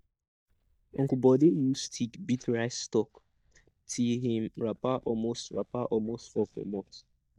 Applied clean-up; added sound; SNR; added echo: neural mask model DeepFilterNet 3.